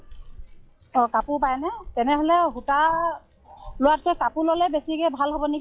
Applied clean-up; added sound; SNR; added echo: classical method log-MMSE.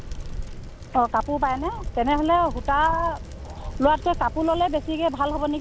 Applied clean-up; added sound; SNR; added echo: none; Bicycle; 9 dB; none.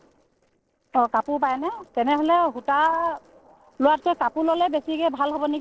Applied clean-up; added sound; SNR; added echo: neural separator model SepFormer DNS4.